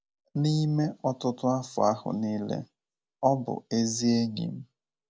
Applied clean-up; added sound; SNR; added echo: none; none; none; none.